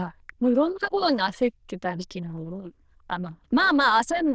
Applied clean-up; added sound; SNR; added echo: neural diffusion model UNIVERSE++.